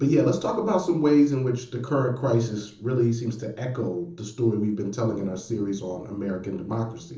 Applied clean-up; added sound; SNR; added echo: neural separator model SepFormer DNS4.